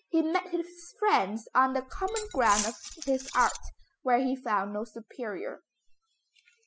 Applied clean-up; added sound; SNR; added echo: classical method spectral subtraction.